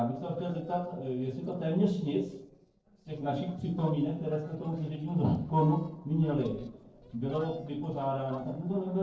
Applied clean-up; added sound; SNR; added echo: neural separator model SepFormer DNS4.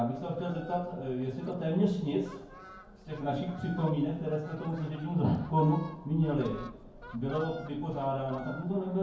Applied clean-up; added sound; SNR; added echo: none; Fowl; 18 dB; reverberation time 0.9 s.